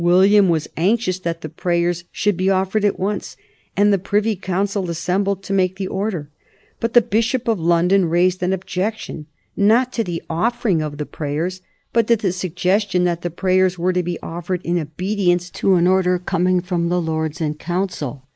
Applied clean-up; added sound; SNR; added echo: neural mask model Resemble Enhance denoiser.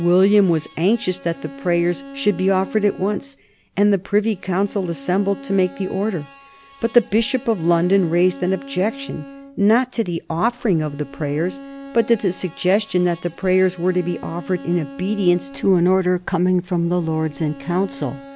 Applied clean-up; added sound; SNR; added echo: none; Bowed string instrument; 18 dB; none.